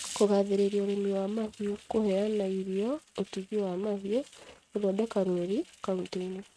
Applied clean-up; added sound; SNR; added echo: neural mask model RNNoise.